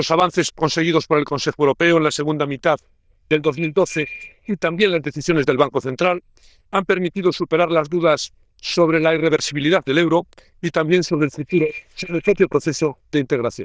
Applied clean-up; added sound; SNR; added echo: neural diffusion model UNIVERSE++.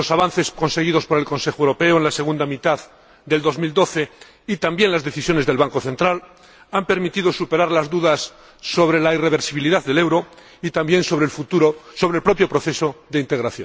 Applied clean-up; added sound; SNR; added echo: none; none; none; none.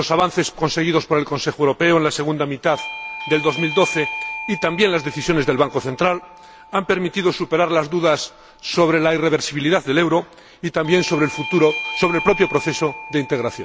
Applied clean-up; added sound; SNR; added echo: none; Bell / Doorbell; 13 dB; none.